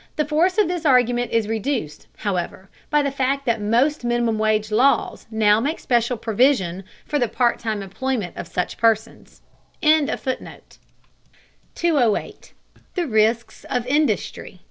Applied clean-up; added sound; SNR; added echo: none; none; none; none.